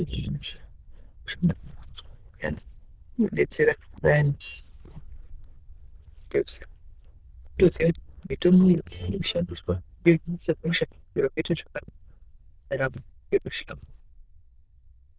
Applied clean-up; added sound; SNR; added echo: neural diffusion model UNIVERSE++.